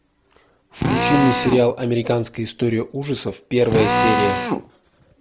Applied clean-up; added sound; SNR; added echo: none; Drill; 4 dB; none.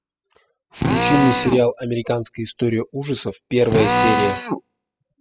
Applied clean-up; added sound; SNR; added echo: classical method spectral subtraction.